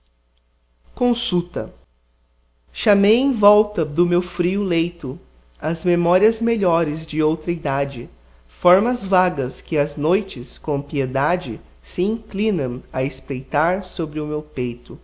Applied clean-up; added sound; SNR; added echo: none; none; none; none.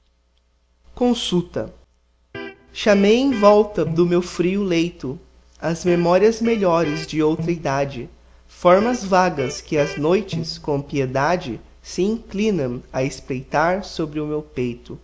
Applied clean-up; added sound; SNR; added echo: none; Electric guitar; 13 dB; none.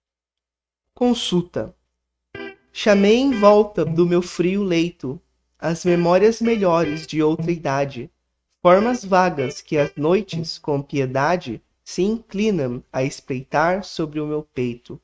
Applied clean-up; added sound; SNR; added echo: neural mask model RNNoise.